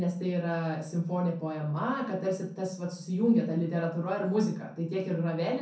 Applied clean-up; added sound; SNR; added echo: none; none; none; reverberation time 0.5 s.